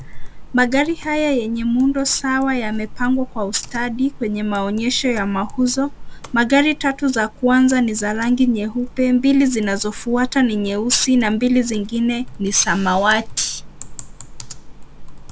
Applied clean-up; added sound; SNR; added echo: none; Computer keyboard; 12 dB; none.